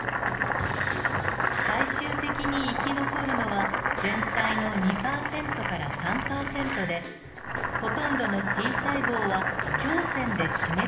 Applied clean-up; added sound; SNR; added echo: none; Boiling; -2 dB; reverberation time 1.1 s.